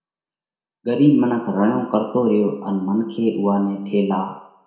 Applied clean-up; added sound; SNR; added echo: none; none; none; reverberation time 0.6 s.